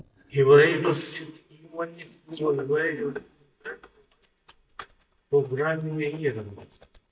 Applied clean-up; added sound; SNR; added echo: neural mask model DeepFilterNet 3.